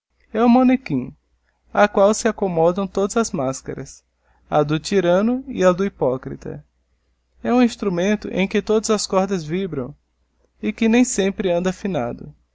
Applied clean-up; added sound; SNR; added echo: none; none; none; none.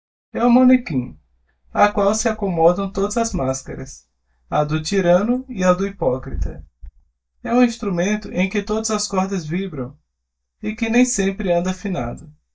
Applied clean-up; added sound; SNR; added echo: neural mask model DeepFilterNet 3.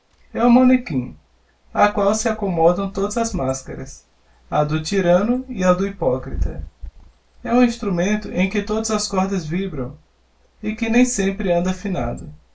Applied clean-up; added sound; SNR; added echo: none; Wind / Bird; 16 dB; reverberation time 0.2 s.